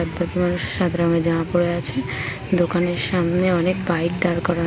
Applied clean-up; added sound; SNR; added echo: none; none; none; none.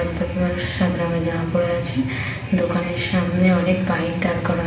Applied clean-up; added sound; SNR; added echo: none; none; none; reverberation time 0.9 s.